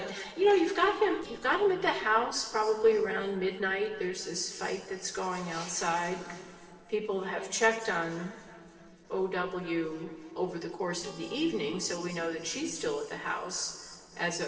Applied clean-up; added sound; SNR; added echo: neural separator model SepFormer DNS4.